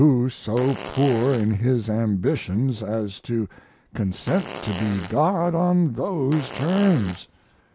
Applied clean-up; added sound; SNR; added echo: none; Fart; 13 dB; none.